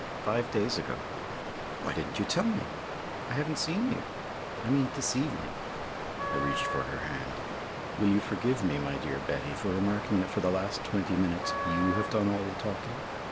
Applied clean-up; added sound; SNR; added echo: none; Wind instrument, woodwind instrument + Water; 4 dB; none.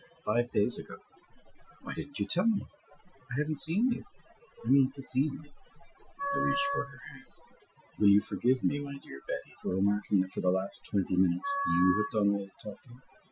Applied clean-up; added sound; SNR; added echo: classical method Wiener filter.